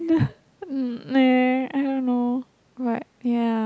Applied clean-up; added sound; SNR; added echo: none; none; none; none.